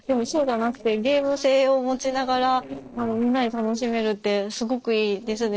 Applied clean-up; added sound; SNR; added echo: neural separator model SepFormer DNS4.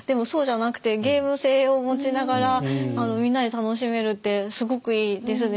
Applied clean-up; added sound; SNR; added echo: none; none; none; none.